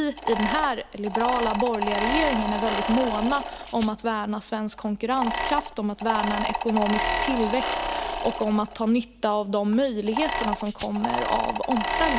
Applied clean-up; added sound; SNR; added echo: none; Mechanisms + Tambourine; 3 dB; none.